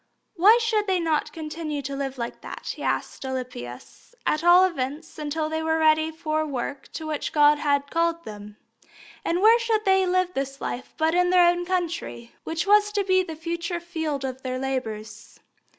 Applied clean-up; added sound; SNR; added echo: none; none; none; none.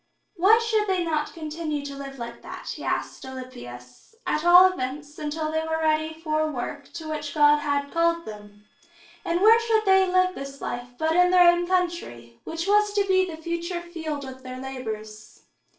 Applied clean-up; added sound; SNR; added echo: neural separator model SepFormer DNS4.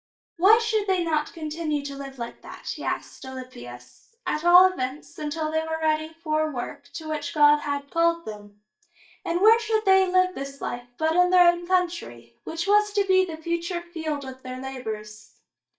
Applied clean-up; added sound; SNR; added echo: neural mask model DeepFilterNet 3.